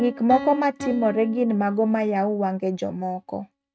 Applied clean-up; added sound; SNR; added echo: neural mask model RNNoise.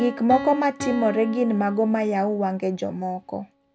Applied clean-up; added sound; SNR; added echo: none; Piano; 13 dB; none.